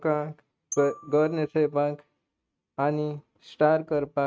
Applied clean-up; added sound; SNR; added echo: neural mask model RNNoise.